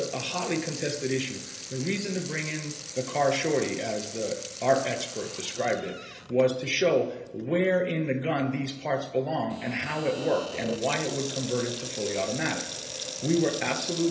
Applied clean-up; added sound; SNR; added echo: none; Sink (filling or washing) / Water tap, faucet; 10 dB; reverberation time 0.8 s.